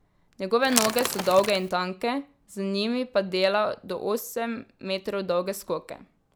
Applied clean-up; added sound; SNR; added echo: none; Crackle / Crushing / Wood; 3 dB; none.